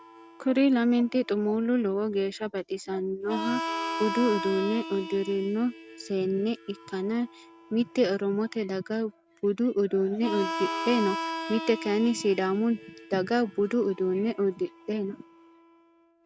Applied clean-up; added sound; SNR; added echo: none; Harmonica; 10 dB; none.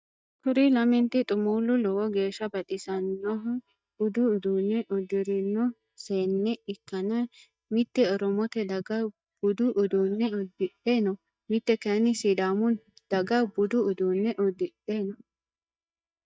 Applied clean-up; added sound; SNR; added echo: neural mask model DeepFilterNet 3.